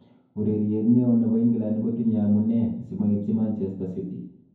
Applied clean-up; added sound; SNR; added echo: none; none; none; reverberation time 0.9 s.